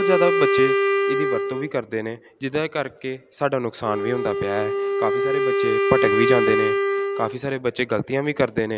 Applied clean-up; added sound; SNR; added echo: none; Wind instrument, woodwind instrument; -2 dB; none.